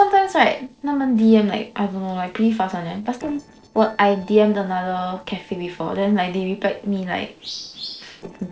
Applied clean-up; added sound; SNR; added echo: neural separator model SepFormer DNS4.